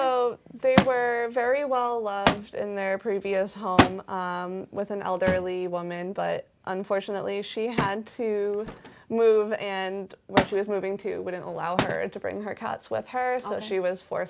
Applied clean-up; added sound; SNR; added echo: none; Thump, thud; 5 dB; none.